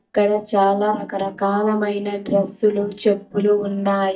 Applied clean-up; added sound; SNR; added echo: neural mask model DeepFilterNet 3.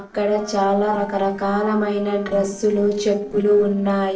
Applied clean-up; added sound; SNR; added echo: neural separator model SepFormer DNS4.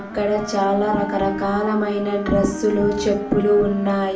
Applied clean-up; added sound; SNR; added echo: none; Wind instrument, woodwind instrument; 12 dB; reverberation time 0.4 s.